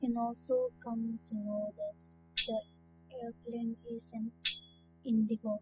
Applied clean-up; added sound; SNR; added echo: classical method spectral subtraction.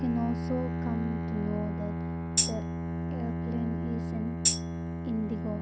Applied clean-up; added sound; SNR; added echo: none; Bowed string instrument + Tambourine; -4 dB; none.